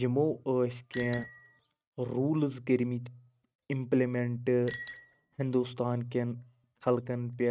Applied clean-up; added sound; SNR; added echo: neural mask model RNNoise.